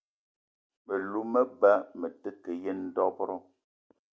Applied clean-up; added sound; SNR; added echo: none; none; none; none.